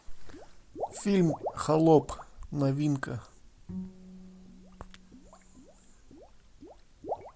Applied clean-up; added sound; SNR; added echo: none; Water / Liquid + Bowed string instrument; 13 dB; none.